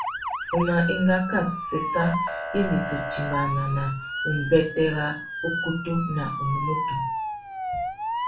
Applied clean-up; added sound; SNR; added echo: none; Motor vehicle (road) / Siren; 4 dB; reverberation time 0.3 s.